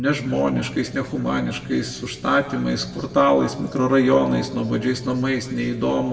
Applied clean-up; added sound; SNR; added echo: none; none; none; reverberation time 1.5 s.